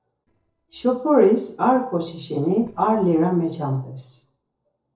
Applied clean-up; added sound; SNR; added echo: neural separator model SepFormer DNS4.